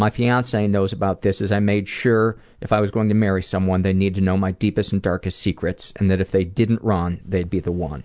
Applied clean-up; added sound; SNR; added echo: none; none; none; none.